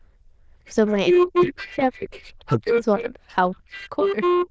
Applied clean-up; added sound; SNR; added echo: neural diffusion model UNIVERSE++.